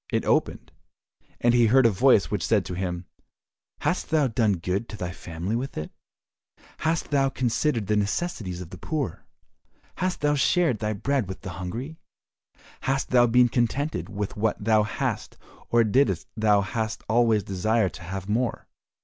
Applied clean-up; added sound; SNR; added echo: none; none; none; none.